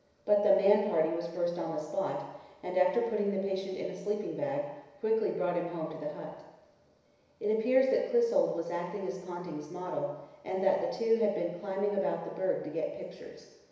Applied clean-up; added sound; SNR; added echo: none; none; none; reverberation time 1.0 s.